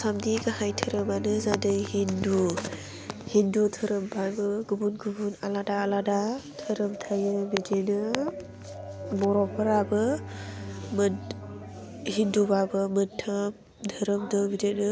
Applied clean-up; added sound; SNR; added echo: none; Bowed string instrument; 16 dB; none.